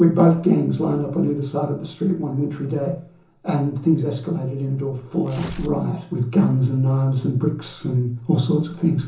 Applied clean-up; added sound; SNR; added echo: none; Tearing; 15 dB; reverberation time 0.6 s.